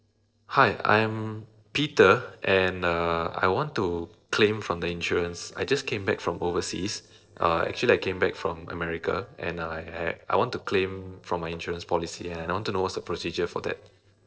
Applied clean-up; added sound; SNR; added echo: neural separator model SepFormer DNS4.